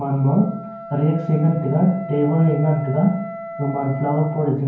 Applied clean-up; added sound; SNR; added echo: none; Wind instrument, woodwind instrument; 13 dB; reverberation time 0.9 s.